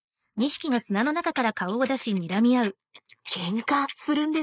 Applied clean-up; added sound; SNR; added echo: neural mask model Resemble Enhance denoiser.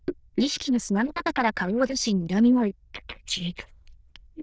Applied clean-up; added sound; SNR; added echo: neural diffusion model UNIVERSE++.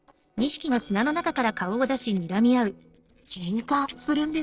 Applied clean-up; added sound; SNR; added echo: neural separator model SepFormer DNS4.